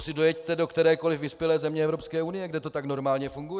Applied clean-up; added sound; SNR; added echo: none; none; none; none.